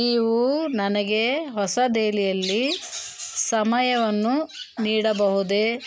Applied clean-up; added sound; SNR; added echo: none; none; none; none.